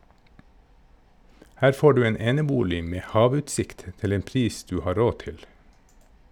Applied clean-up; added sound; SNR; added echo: none; none; none; none.